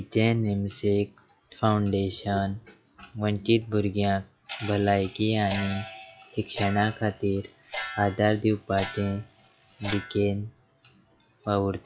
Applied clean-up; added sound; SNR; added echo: classical method log-MMSE.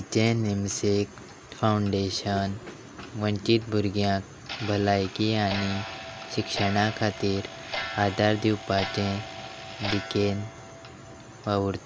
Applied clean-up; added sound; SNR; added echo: none; Clock; 12 dB; none.